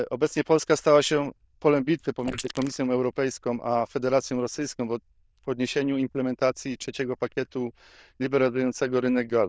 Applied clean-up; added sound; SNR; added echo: neural diffusion model UNIVERSE++.